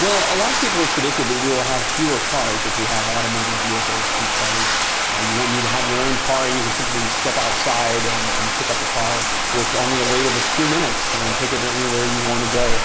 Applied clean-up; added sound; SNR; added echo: none; Bathtub (filling or washing); -4 dB; none.